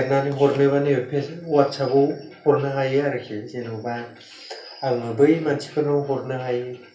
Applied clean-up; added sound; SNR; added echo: none; none; none; reverberation time 0.3 s.